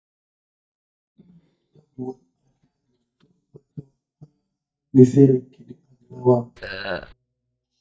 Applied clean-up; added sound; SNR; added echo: neural mask model DeepFilterNet 3.